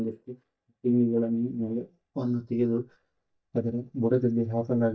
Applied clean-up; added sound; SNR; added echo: neural mask model DeepFilterNet 3.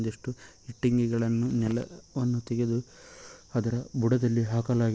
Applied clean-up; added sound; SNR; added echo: none; none; none; none.